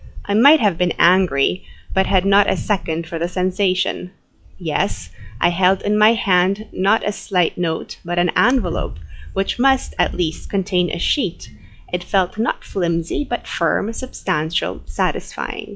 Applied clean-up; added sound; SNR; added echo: classical method log-MMSE.